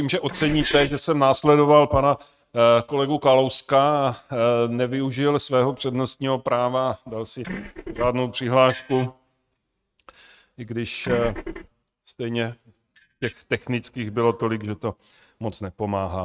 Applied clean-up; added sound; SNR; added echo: neural mask model RNNoise.